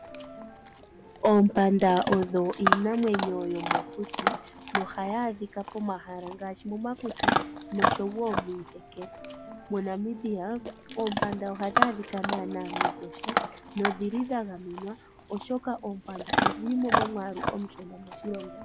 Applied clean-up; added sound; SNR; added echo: none; Chewing, mastication / Dog; 1 dB; none.